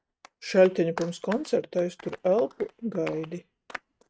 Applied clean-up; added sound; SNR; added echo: neural mask model RNNoise.